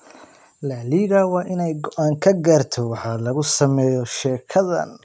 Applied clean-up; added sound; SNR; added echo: none; none; none; none.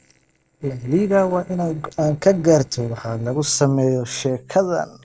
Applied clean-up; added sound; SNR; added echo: neural separator model SepFormer DNS4.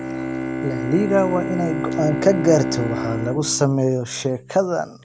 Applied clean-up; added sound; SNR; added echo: none; Bowed string instrument; 5 dB; none.